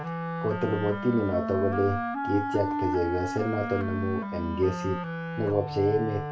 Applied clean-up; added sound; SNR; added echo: none; Wind instrument, woodwind instrument; 4 dB; reverberation time 0.3 s.